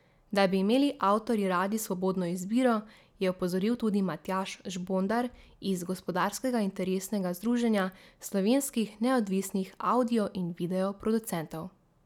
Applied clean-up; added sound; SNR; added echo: none; none; none; none.